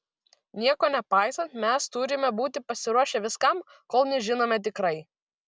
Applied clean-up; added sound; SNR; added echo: none; none; none; none.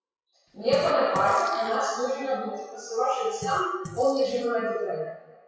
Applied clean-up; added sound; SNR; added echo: classical method WPE with log-MMSE.